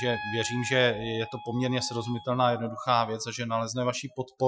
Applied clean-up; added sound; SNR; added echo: classical method Wiener filter.